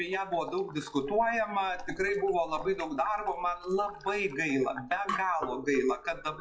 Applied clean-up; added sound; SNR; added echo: classical method WPE with log-MMSE.